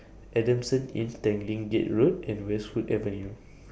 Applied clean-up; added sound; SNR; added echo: none; none; none; none.